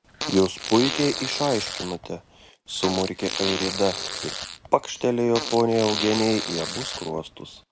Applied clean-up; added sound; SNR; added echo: none; Fart; 7 dB; none.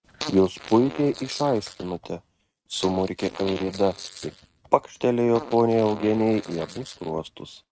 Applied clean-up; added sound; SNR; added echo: neural mask model RNNoise.